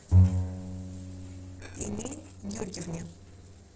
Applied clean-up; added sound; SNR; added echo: neural separator model SepFormer DNS4.